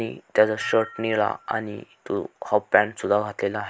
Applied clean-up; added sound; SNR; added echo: none; Dishes, pots, and pans; 19 dB; none.